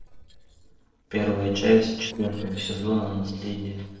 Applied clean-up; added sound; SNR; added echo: neural separator model SepFormer DNS4.